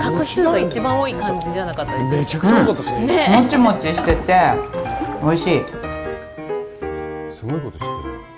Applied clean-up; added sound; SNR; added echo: none; Splash, splatter; 13 dB; none.